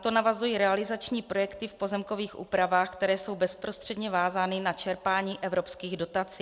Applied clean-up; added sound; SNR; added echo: none; none; none; none.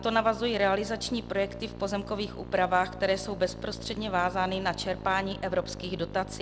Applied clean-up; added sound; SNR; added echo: none; Musical instrument; 12 dB; none.